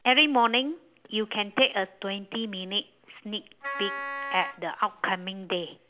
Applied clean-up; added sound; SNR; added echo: none; Wind instrument, woodwind instrument; 7 dB; none.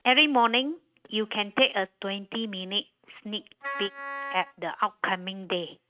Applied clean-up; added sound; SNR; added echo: neural mask model RNNoise.